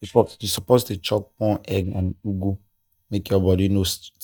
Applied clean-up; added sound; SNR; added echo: neural mask model DeepFilterNet 3.